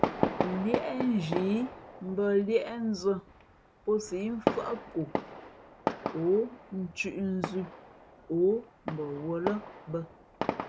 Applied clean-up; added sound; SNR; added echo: none; Fireworks; 5 dB; none.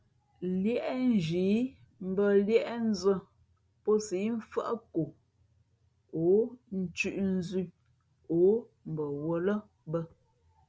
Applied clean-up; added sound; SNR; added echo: none; none; none; none.